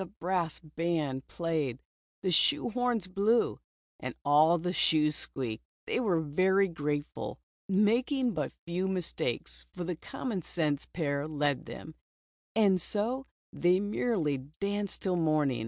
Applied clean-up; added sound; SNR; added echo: none; none; none; none.